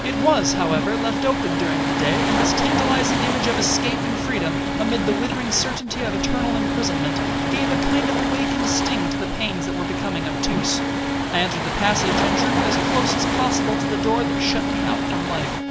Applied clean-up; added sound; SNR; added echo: none; Bowed string instrument + Waves, surf; -4 dB; none.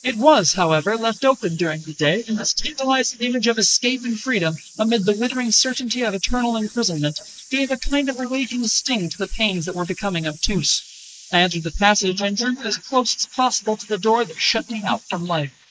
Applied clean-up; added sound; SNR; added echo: neural mask model Resemble Enhance denoiser.